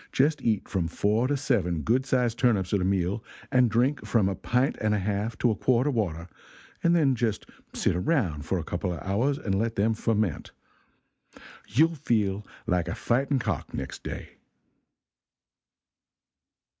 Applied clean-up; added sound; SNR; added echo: none; none; none; none.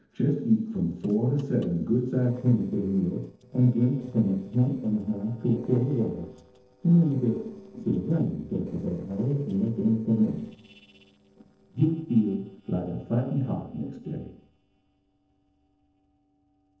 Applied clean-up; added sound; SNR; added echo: neural separator model SepFormer DNS4.